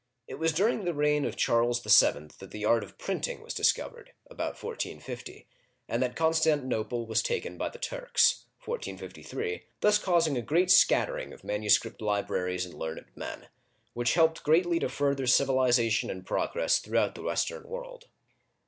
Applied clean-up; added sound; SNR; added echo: none; none; none; none.